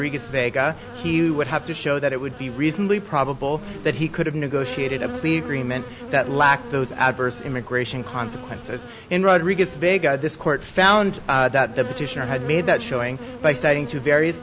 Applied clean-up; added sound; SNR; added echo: none; Insect; 14 dB; none.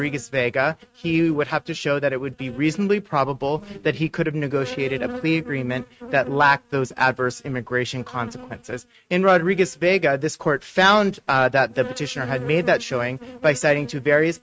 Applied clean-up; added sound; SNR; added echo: neural mask model RNNoise.